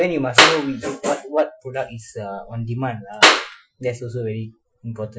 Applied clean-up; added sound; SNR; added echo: classical method Wiener filter.